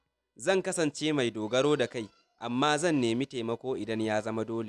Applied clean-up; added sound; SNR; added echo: none; none; none; none.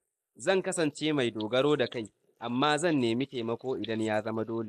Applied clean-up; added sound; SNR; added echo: neural mask model Resemble Enhance denoiser.